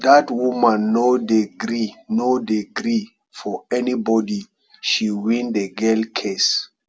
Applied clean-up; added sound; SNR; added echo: none; none; none; none.